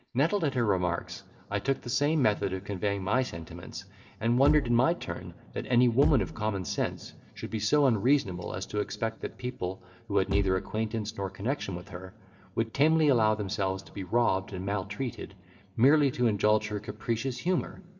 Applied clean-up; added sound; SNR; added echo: none; Bass drum; 4 dB; reverberation time 1.4 s.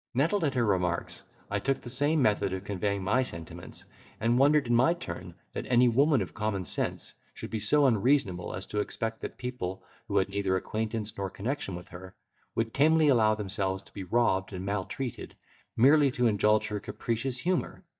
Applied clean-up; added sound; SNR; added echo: neural mask model DeepFilterNet 3.